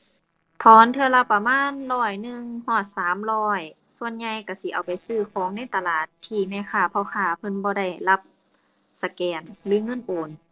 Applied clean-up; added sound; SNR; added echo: neural separator model SepFormer DNS4.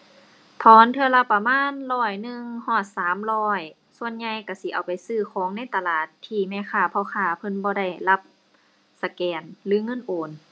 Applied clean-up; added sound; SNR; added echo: none; none; none; none.